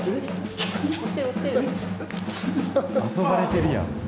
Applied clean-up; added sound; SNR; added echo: none; none; none; none.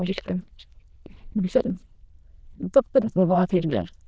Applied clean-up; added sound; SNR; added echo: neural diffusion model UNIVERSE++.